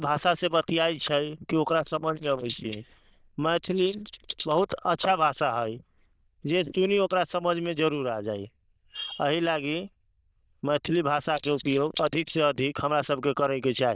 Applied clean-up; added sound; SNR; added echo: neural diffusion model UNIVERSE++.